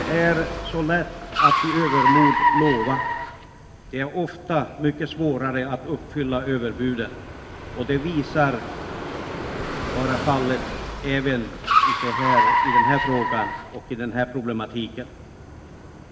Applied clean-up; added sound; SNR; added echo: none; Car; 0 dB; reverberation time 1.5 s.